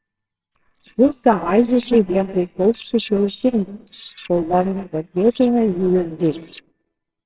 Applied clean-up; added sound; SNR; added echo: neural separator model SepFormer WHAMR!.